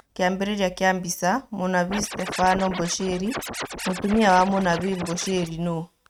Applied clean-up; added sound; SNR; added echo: neural mask model RNNoise.